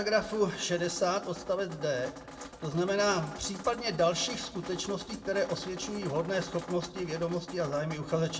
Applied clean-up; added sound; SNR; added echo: none; Drip; 13 dB; reverberation time 0.8 s.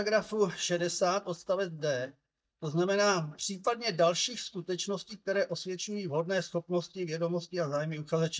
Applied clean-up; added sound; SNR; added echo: neural mask model DeepFilterNet 3.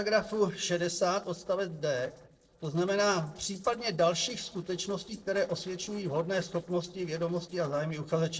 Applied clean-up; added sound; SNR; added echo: neural separator model SepFormer DNS4.